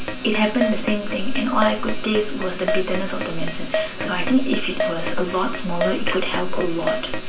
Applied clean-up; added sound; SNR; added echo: none; Keyboard (musical); 8 dB; reverberation time 0.3 s.